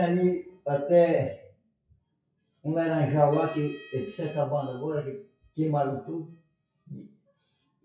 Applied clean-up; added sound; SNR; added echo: classical method WPE with log-MMSE.